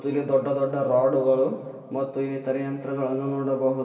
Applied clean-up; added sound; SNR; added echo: none; none; none; reverberation time 2.7 s.